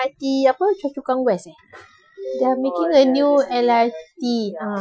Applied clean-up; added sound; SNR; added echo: classical method Wiener filter.